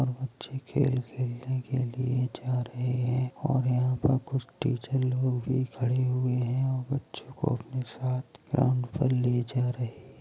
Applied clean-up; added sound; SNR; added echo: none; none; none; none.